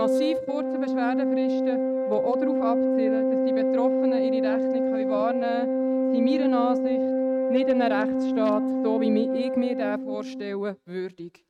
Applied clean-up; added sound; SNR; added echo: neural mask model RNNoise.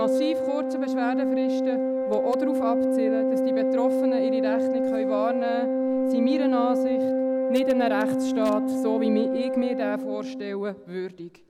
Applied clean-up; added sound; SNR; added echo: none; Organ; -5 dB; none.